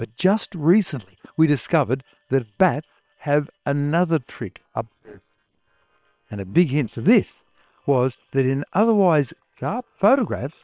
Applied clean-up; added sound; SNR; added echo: neural separator model SepFormer WHAM!.